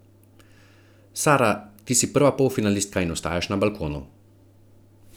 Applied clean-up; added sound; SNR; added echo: none; none; none; none.